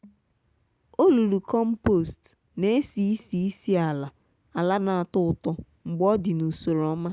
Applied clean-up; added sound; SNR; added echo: none; none; none; none.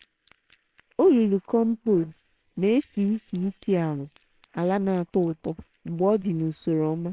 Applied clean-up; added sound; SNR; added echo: neural separator model SepFormer WHAMR!.